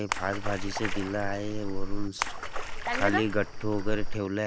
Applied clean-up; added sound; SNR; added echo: none; Splash, splatter; -2 dB; none.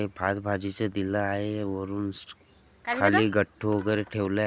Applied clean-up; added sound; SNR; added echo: none; none; none; none.